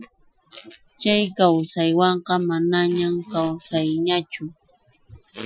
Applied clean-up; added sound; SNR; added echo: classical method Wiener filter.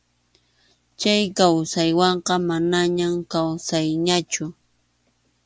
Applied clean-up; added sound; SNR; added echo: none; none; none; none.